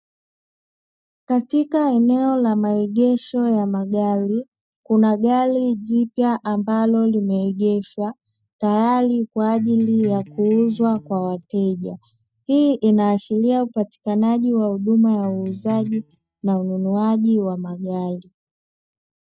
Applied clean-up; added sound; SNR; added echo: neural mask model DeepFilterNet 3.